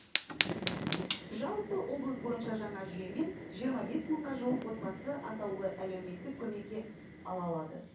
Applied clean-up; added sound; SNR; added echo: none; Fire; 2 dB; reverberation time 0.6 s.